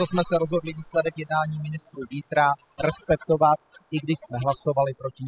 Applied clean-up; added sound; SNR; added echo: classical method spectral subtraction.